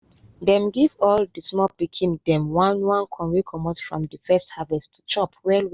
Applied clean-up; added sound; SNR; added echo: none; none; none; none.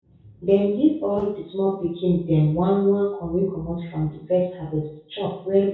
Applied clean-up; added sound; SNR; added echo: none; none; none; reverberation time 0.6 s.